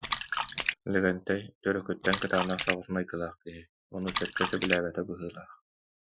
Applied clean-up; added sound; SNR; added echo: classical method Wiener filter.